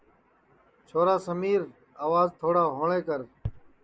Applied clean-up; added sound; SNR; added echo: none; none; none; none.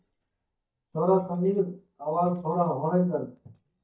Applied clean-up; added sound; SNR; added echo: neural mask model DeepFilterNet 3.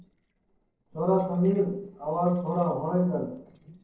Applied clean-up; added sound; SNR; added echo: neural separator model SepFormer DNS4.